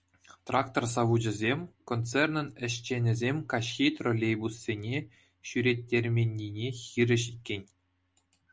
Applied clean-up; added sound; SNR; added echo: none; none; none; none.